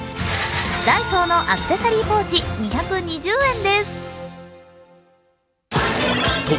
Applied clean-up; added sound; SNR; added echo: none; none; none; none.